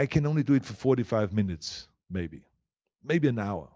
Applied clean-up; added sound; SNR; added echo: none; none; none; none.